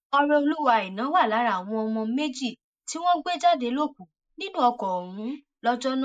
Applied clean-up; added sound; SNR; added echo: neural mask model Resemble Enhance denoiser.